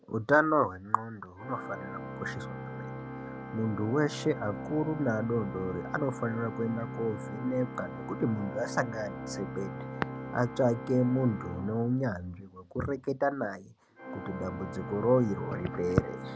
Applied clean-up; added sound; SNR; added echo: none; Organ; 9 dB; none.